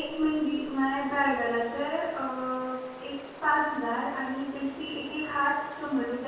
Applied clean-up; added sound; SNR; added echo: none; Stream; 17 dB; reverberation time 1.3 s.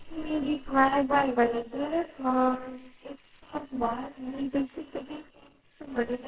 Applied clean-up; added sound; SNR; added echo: neural separator model SepFormer WHAMR!.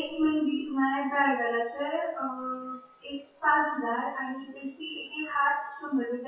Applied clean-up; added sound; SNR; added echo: classical method WPE with log-MMSE.